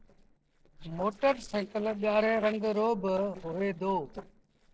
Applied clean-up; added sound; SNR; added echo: neural separator model SepFormer DNS4.